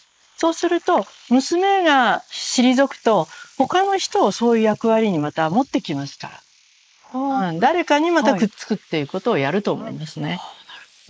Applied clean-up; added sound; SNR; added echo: neural mask model Resemble Enhance denoiser.